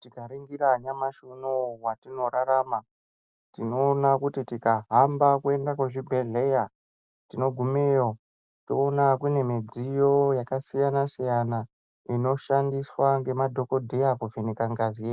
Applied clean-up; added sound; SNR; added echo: none; none; none; none.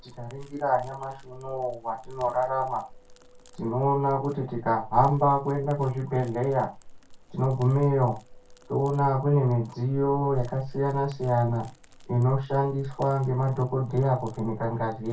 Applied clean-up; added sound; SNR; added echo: none; Crackle; 17 dB; reverberation time 0.2 s.